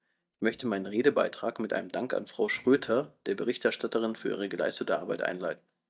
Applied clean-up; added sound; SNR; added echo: neural mask model DeepFilterNet 3.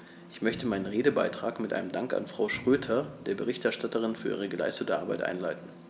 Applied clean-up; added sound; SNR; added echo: none; Thump, thud; 17 dB; none.